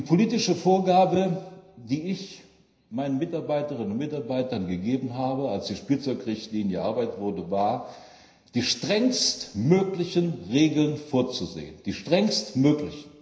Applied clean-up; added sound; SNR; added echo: none; none; none; reverberation time 0.9 s.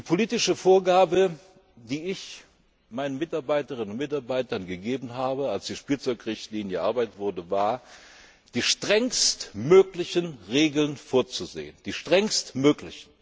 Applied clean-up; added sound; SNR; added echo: none; none; none; none.